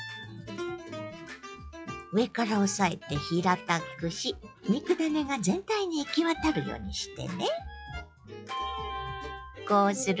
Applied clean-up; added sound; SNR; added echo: classical method log-MMSE.